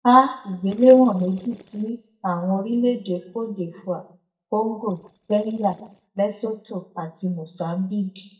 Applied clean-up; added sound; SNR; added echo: neural mask model DeepFilterNet 3.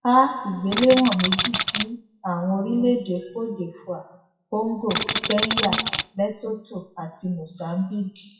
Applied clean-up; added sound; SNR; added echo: classical method WPE with log-MMSE.